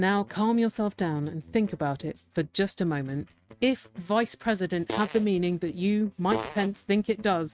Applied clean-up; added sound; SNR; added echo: neural mask model RNNoise.